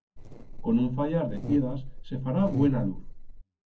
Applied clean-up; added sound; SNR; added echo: neural separator model SepFormer DNS4.